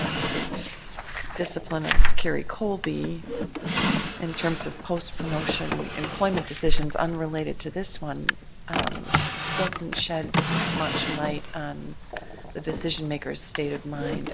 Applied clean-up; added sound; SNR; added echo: none; Drawer open or close; 7 dB; none.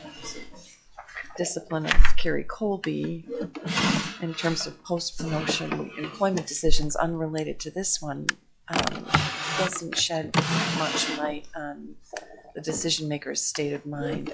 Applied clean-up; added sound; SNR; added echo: classical method log-MMSE.